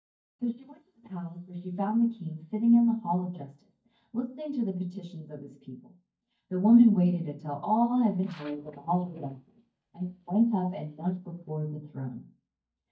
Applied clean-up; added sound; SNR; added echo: neural mask model DeepFilterNet 3.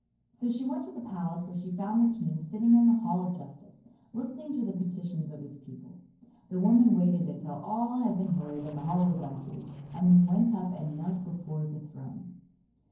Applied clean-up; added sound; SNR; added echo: neural separator model SepFormer DNS4.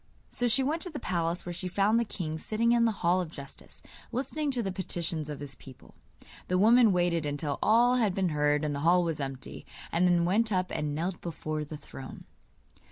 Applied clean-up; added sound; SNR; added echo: none; none; none; none.